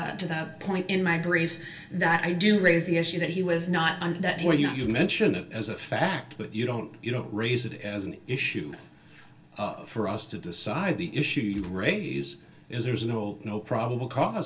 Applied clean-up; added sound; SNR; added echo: none; Gunshot, gunfire; 19 dB; reverberation time 0.2 s.